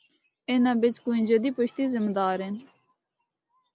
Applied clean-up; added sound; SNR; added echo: none; none; none; none.